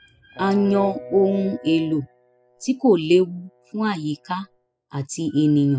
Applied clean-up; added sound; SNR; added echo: classical method spectral subtraction.